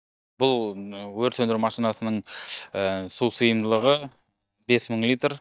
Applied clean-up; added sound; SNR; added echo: neural mask model DeepFilterNet 3.